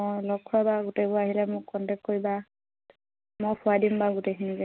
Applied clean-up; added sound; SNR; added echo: none; none; none; none.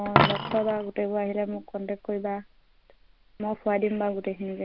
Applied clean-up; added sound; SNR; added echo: none; Coin (dropping); 2 dB; none.